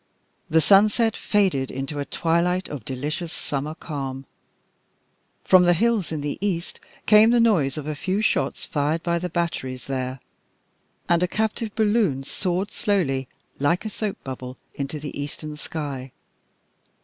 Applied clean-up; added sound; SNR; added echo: none; none; none; none.